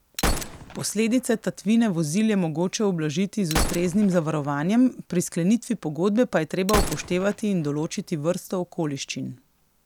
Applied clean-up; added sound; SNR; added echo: none; Gunshot, gunfire; 9 dB; none.